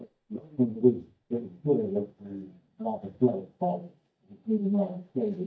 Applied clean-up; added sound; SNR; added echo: neural mask model DeepFilterNet 3.